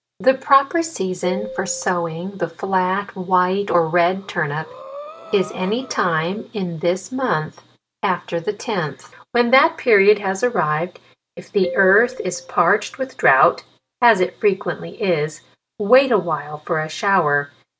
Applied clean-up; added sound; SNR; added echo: none; Marimba, xylophone + Breathing; 16 dB; none.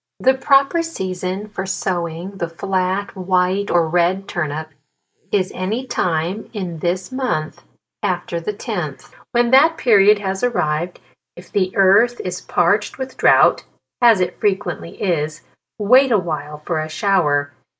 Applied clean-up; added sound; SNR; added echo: neural mask model Resemble Enhance denoiser.